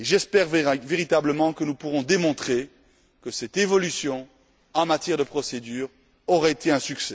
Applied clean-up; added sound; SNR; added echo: none; none; none; none.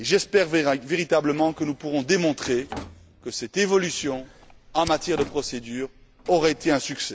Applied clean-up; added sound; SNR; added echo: none; Drawer open or close + Fire; 19 dB; none.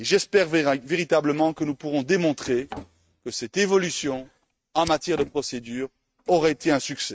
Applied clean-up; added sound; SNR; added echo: neural mask model RNNoise.